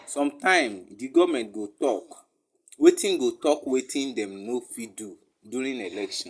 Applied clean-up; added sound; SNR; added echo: neural mask model Resemble Enhance denoiser.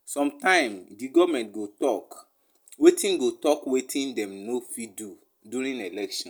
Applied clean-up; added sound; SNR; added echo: none; none; none; none.